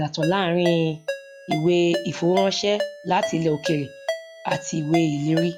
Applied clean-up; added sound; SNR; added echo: classical method log-MMSE.